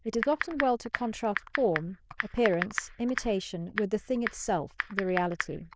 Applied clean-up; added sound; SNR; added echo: neural diffusion model UNIVERSE++.